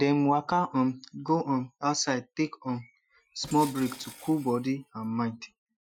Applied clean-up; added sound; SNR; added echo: classical method Wiener filter.